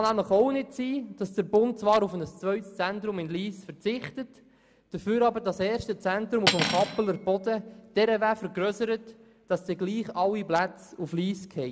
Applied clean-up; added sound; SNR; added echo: none; Cutlery, silverware; 4 dB; none.